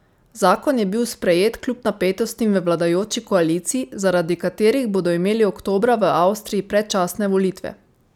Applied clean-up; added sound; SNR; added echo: none; none; none; none.